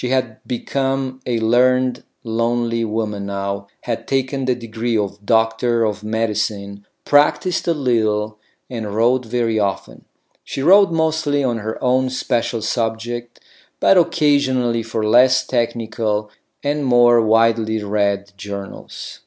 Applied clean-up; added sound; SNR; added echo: none; none; none; none.